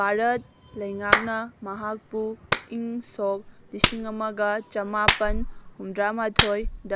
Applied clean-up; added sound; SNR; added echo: none; Clapping; 0 dB; none.